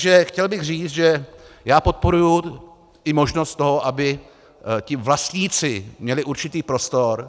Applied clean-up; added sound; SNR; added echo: none; none; none; none.